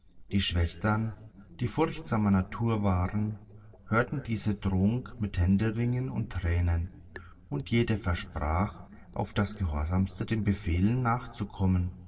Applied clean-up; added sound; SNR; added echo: neural separator model SepFormer DNS4.